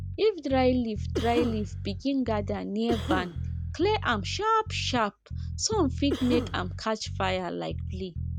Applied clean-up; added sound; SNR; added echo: none; Cough + Bass guitar; 5 dB; none.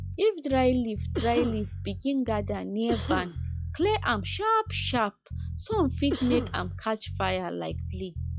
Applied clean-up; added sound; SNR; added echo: classical method log-MMSE.